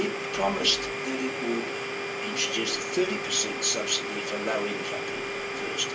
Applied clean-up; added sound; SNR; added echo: none; Domestic sounds, home sounds; 2 dB; reverberation time 0.3 s.